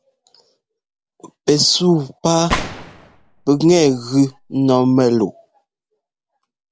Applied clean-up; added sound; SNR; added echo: none; Gunshot, gunfire; 10 dB; none.